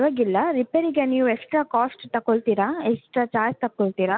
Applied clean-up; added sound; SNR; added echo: none; none; none; none.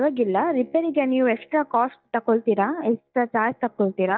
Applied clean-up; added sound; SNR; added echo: neural mask model DeepFilterNet 3.